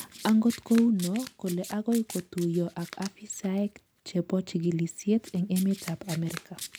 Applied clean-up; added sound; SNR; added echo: none; Domestic sounds, home sounds; 17 dB; none.